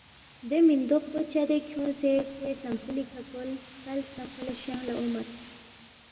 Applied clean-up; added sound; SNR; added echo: none; Wind; 18 dB; reverberation time 1.3 s.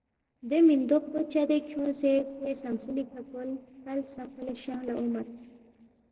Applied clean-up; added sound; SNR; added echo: neural separator model SepFormer DNS4.